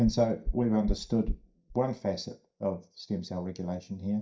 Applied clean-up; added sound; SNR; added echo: neural mask model DeepFilterNet 3.